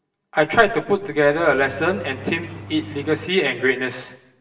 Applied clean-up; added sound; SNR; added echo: none; Engine starting; 17 dB; reverberation time 0.9 s.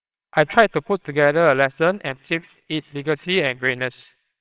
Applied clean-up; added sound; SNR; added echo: neural separator model SepFormer WHAMR!.